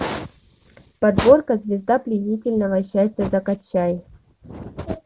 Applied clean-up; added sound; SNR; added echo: none; none; none; none.